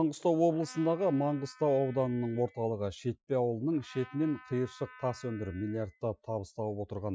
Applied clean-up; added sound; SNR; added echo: classical method Wiener filter.